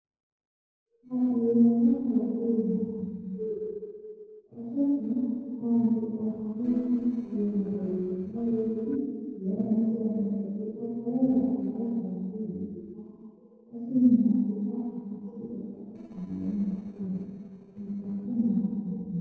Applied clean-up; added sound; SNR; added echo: neural separator model SepFormer DNS4.